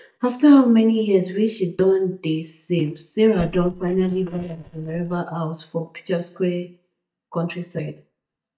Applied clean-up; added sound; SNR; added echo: neural mask model DeepFilterNet 3.